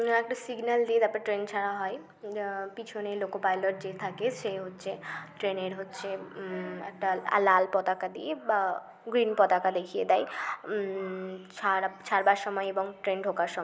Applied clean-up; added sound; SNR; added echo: none; none; none; none.